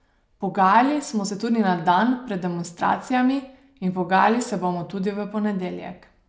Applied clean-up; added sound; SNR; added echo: none; none; none; none.